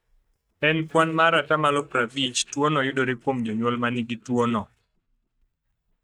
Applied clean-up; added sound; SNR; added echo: neural mask model DeepFilterNet 3.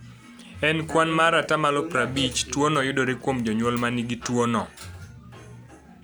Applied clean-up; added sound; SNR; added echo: none; none; none; none.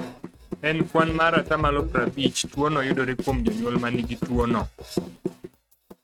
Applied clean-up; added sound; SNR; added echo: neural mask model RNNoise.